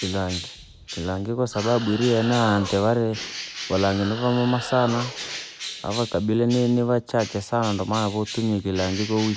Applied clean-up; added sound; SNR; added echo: none; Animal + Bird; 12 dB; none.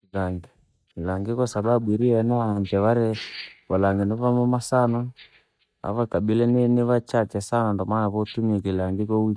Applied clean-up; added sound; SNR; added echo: neural mask model DeepFilterNet 3.